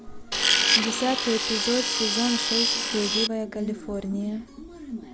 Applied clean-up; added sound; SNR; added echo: none; Tools; -4 dB; none.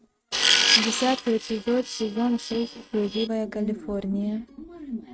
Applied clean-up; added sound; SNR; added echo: neural mask model RNNoise.